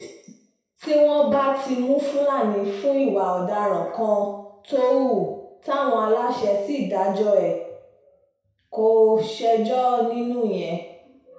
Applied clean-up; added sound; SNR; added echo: none; none; none; reverberation time 0.7 s.